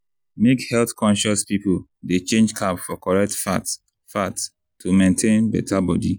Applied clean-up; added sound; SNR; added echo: none; none; none; none.